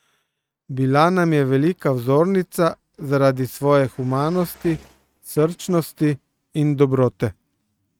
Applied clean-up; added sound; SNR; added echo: neural mask model RNNoise.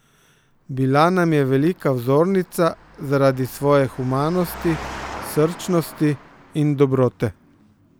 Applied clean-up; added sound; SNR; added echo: none; Engine; 18 dB; none.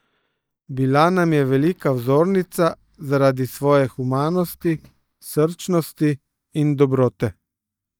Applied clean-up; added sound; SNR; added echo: neural mask model DeepFilterNet 3.